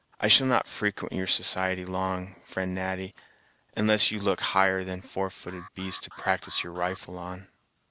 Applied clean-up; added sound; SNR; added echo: none; Alarm; 18 dB; none.